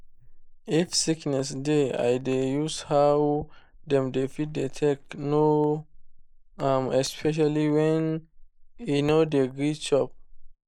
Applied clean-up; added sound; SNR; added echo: neural mask model Resemble Enhance denoiser.